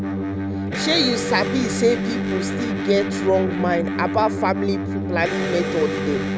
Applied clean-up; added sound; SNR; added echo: none; Electric guitar; 1 dB; none.